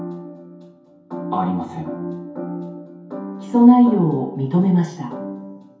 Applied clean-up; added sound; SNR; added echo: none; none; none; reverberation time 0.6 s.